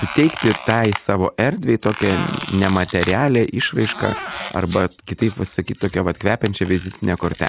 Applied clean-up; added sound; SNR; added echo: none; Squeak; 13 dB; none.